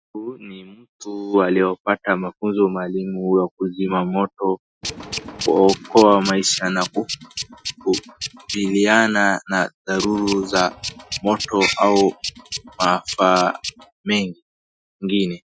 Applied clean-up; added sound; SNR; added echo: classical method Wiener filter.